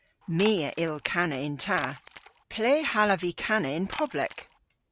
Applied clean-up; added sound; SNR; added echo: none; Splash, splatter; 5 dB; none.